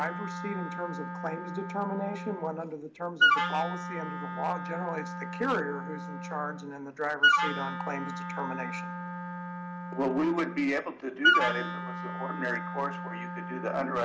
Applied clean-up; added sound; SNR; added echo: none; Wind instrument, woodwind instrument; -2 dB; none.